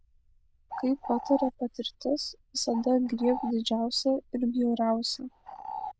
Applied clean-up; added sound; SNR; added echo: neural diffusion model UNIVERSE++.